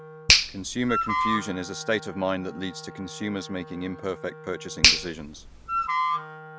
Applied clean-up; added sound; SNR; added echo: none; Wind instrument, woodwind instrument + Finger snapping; -4 dB; none.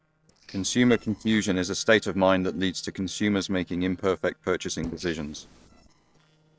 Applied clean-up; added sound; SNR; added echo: neural separator model SepFormer DNS4.